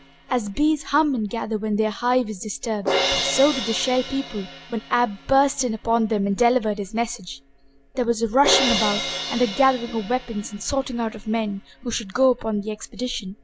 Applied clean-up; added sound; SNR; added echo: none; Crash cymbal; 8 dB; none.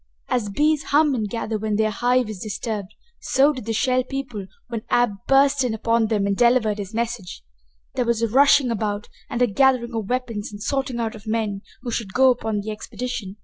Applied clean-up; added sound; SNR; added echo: none; none; none; none.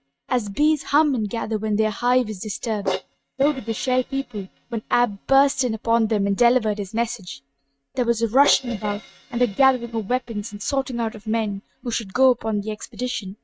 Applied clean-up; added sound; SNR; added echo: neural mask model RNNoise.